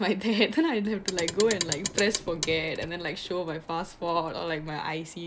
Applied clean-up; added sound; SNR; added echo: none; Clock; 8 dB; none.